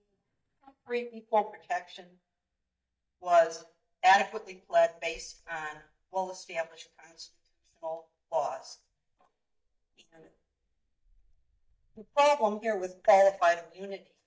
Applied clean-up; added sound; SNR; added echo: neural mask model DeepFilterNet 3.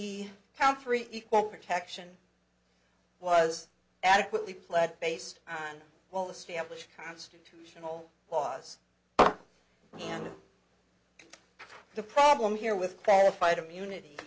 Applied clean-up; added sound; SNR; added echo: none; none; none; none.